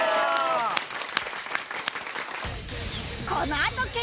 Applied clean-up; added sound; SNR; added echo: none; none; none; none.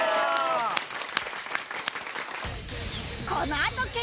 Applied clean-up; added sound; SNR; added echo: none; Chime; 4 dB; none.